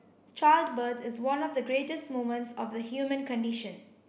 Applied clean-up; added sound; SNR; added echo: none; none; none; none.